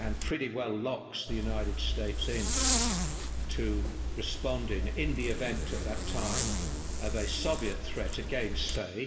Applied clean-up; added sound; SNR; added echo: none; Zipper (clothing); -3 dB; reverberation time 2.1 s.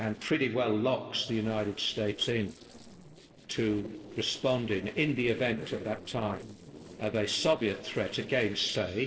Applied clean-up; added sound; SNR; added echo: neural separator model SepFormer DNS4.